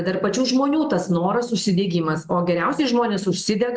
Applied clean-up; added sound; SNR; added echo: none; none; none; none.